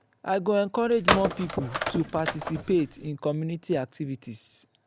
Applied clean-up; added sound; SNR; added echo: none; Telephone; 2 dB; none.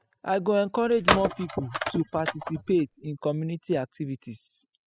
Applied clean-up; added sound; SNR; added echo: classical method spectral subtraction.